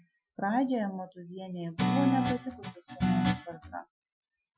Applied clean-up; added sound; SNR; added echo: classical method Wiener filter.